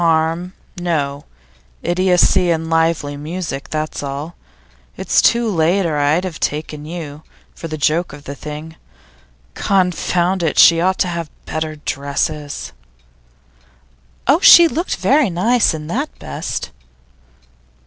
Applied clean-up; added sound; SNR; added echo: none; none; none; none.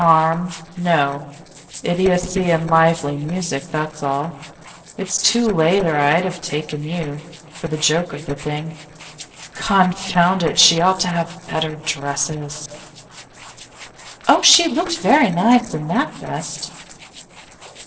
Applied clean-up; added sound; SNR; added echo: neural separator model SepFormer DNS4.